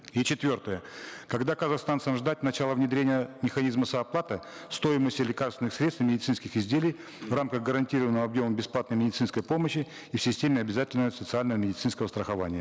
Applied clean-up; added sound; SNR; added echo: none; none; none; none.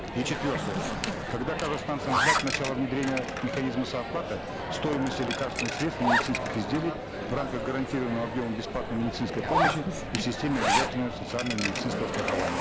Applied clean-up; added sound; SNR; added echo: none; Zipper (clothing) + Coin (dropping); -1 dB; none.